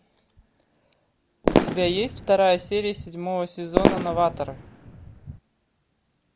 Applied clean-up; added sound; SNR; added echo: none; Fireworks; -1 dB; none.